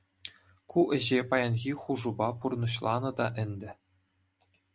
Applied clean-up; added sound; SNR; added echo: none; none; none; none.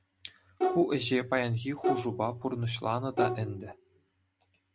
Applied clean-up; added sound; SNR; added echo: none; Bowed string instrument; 2 dB; none.